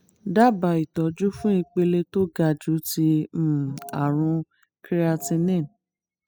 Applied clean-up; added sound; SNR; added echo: classical method spectral subtraction.